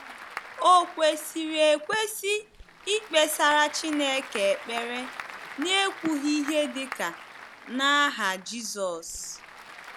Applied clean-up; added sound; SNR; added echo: none; Applause / Crowd; 15 dB; none.